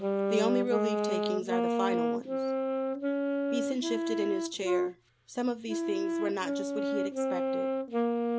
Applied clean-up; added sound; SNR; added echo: none; Wind instrument, woodwind instrument; -5 dB; none.